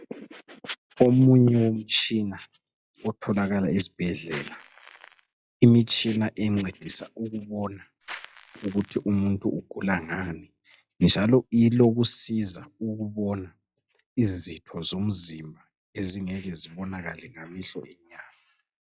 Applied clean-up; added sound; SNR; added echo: classical method log-MMSE.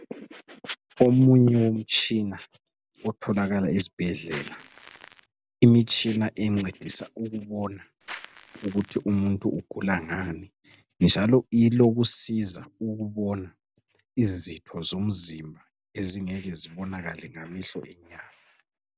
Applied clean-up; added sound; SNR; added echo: none; Crackle; 19 dB; none.